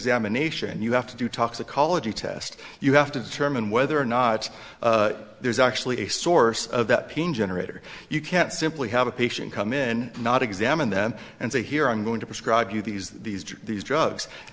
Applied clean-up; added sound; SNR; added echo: none; none; none; none.